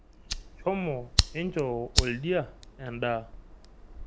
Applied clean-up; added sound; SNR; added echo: none; Fire; 0 dB; none.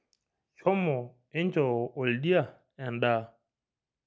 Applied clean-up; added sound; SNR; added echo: none; none; none; none.